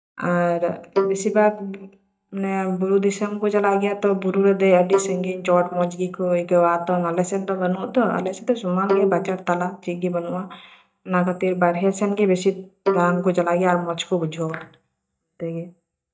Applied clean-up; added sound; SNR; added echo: neural mask model DeepFilterNet 3.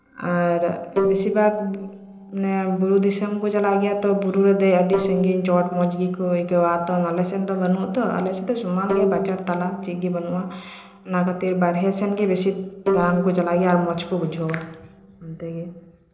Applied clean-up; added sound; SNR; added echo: neural separator model SepFormer DNS4.